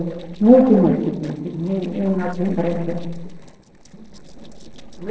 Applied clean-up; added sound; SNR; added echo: neural separator model SepFormer DNS4.